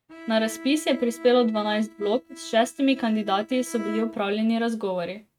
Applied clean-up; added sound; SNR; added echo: neural mask model RNNoise.